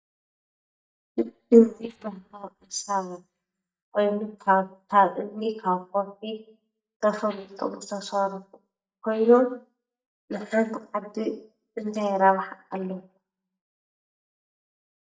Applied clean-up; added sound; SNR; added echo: neural mask model DeepFilterNet 3.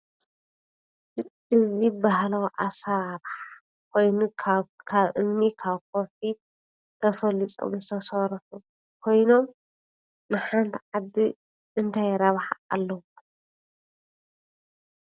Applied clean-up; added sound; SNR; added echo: none; none; none; none.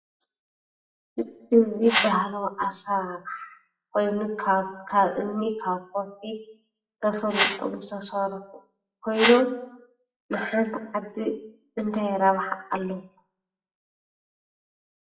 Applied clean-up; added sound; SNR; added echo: classical method WPE with log-MMSE.